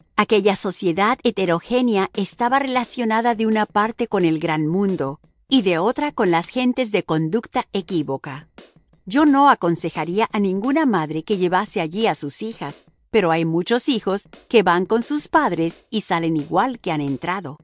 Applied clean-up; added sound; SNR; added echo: neural separator model SepFormer DNS4.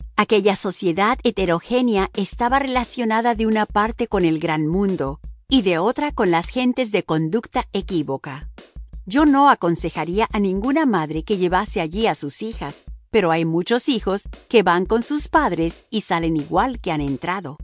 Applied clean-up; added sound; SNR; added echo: none; Snare drum; 18 dB; none.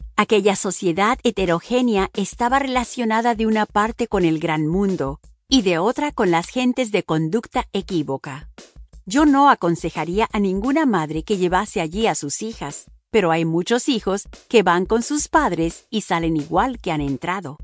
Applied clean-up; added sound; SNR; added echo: neural mask model RNNoise.